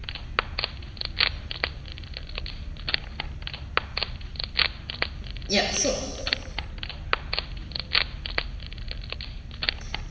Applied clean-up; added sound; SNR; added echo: none; Wood; -1 dB; reverberation time 1.6 s.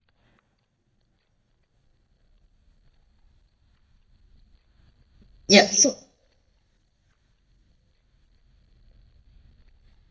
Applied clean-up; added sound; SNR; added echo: neural mask model DeepFilterNet 3.